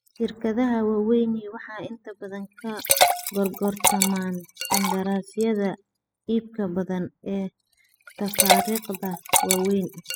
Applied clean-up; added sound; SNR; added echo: classical method spectral subtraction.